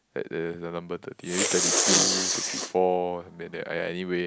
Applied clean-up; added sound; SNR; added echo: none; Respiratory sounds; -3 dB; none.